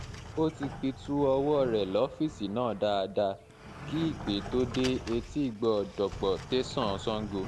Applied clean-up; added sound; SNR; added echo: none; Sliding door; 12 dB; none.